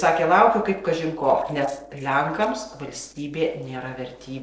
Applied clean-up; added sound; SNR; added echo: neural separator model SepFormer DNS4.